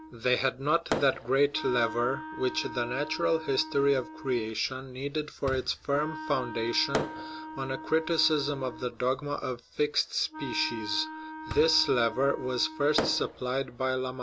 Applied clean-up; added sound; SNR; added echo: none; Fireworks + Wind instrument, woodwind instrument; 10 dB; none.